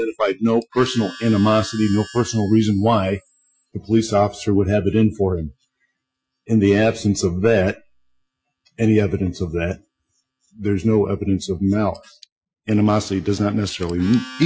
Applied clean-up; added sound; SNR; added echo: classical method Wiener filter.